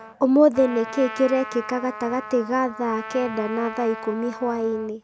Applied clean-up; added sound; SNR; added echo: none; Trumpet; 13 dB; none.